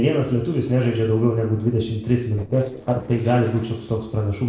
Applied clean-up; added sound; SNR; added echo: neural separator model SepFormer DNS4.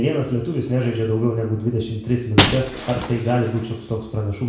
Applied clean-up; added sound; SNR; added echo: none; Shatter; 5 dB; reverberation time 0.7 s.